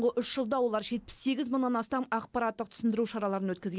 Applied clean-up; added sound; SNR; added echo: none; none; none; none.